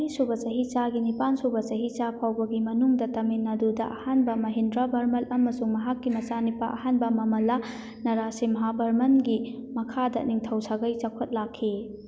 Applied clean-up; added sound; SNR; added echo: none; none; none; none.